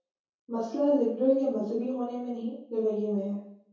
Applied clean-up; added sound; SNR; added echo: none; none; none; reverberation time 0.6 s.